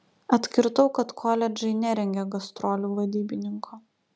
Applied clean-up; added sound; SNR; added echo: none; none; none; none.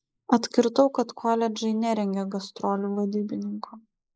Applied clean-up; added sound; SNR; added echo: neural mask model Resemble Enhance denoiser.